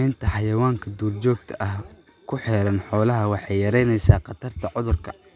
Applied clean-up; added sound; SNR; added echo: none; none; none; none.